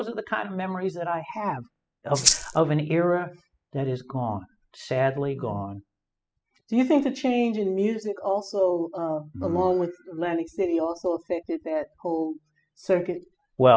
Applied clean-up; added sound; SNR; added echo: classical method spectral subtraction.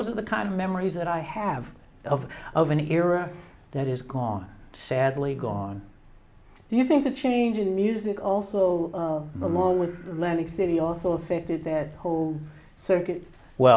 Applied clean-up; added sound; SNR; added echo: none; none; none; none.